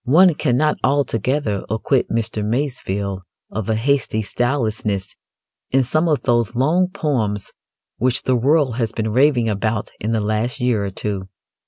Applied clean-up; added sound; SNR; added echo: none; none; none; none.